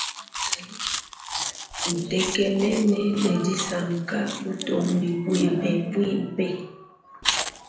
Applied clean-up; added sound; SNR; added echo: none; Chewing, mastication; 8 dB; reverberation time 0.8 s.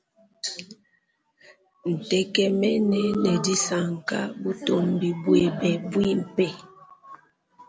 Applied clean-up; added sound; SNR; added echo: none; none; none; none.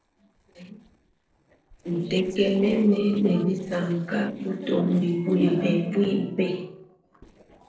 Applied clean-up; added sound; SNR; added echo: neural separator model SepFormer DNS4.